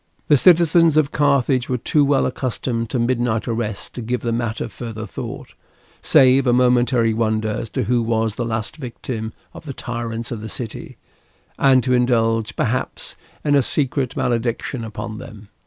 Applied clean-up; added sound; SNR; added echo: none; none; none; none.